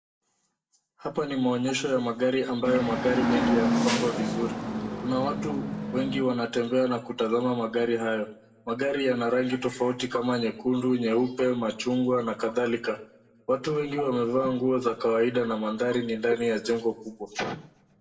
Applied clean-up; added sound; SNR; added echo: none; Hiss / Bus / Engine; 1 dB; reverberation time 0.5 s.